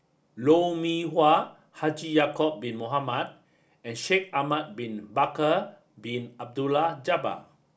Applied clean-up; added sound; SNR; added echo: none; none; none; none.